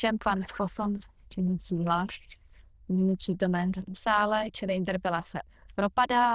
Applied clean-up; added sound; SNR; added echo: neural diffusion model UNIVERSE++.